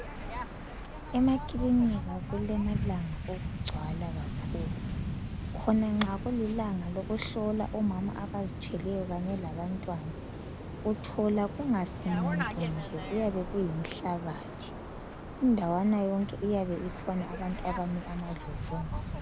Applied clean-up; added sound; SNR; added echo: none; Waves, surf; 5 dB; none.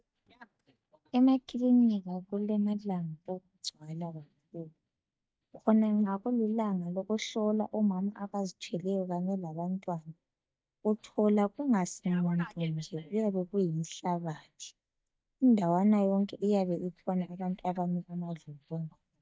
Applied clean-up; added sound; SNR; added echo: neural mask model DeepFilterNet 3.